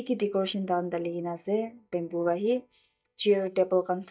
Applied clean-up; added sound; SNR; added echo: neural mask model DeepFilterNet 3.